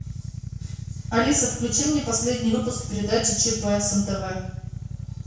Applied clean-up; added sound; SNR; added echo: none; Idling / Motorcycle; 8 dB; reverberation time 0.6 s.